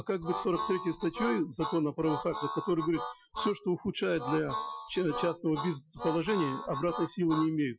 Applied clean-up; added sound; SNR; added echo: classical method Wiener filter.